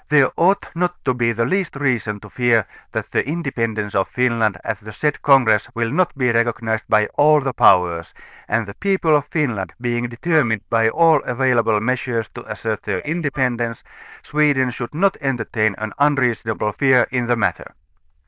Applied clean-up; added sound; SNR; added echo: neural diffusion model UNIVERSE++.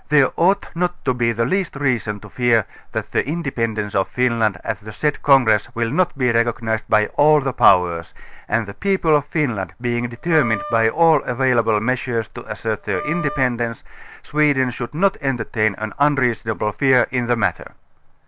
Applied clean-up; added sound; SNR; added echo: none; Wind instrument, woodwind instrument; 13 dB; none.